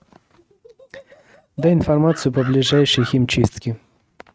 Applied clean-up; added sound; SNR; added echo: neural mask model RNNoise.